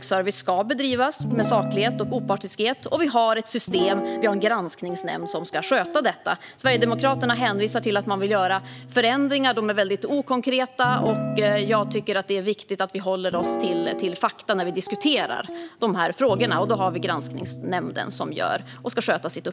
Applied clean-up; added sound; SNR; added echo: none; Guitar; 9 dB; none.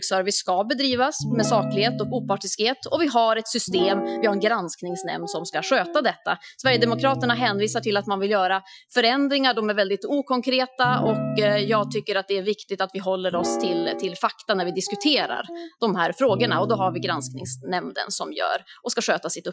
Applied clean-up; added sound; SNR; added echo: classical method Wiener filter.